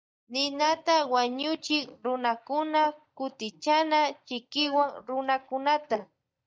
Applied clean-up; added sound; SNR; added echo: neural mask model DeepFilterNet 3.